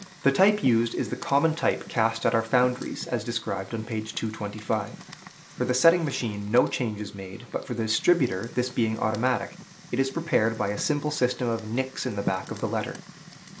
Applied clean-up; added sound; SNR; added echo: none; Fire; 17 dB; none.